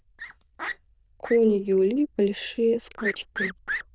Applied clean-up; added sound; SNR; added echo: neural diffusion model UNIVERSE++.